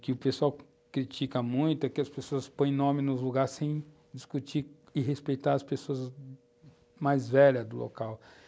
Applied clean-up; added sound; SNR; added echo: none; none; none; none.